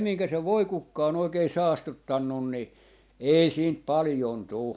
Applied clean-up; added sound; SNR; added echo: none; none; none; none.